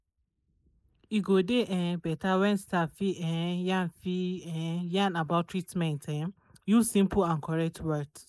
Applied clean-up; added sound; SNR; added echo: neural mask model Resemble Enhance denoiser.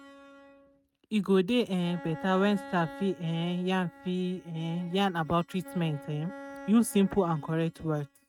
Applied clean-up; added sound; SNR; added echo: neural mask model RNNoise.